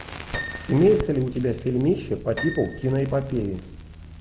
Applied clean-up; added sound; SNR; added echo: none; Crackle + Piano; 13 dB; none.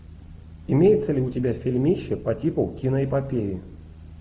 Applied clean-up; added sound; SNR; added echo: none; none; none; none.